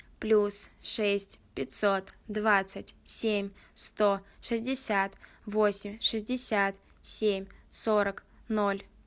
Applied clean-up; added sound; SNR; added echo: none; none; none; none.